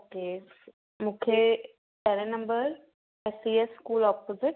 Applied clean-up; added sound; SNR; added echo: none; none; none; none.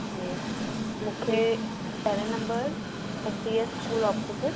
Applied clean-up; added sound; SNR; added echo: none; Train; 2 dB; none.